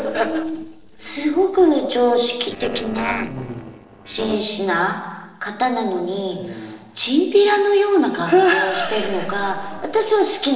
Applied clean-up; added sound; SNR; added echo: neural separator model SepFormer DNS4.